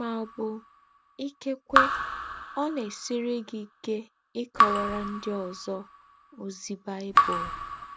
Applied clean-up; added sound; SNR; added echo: none; Raindrop / Drip; -4 dB; none.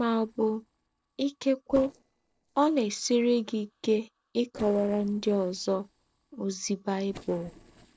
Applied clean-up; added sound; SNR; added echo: neural separator model SepFormer DNS4.